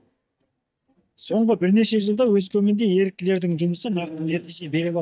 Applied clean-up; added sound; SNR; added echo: neural mask model DeepFilterNet 3.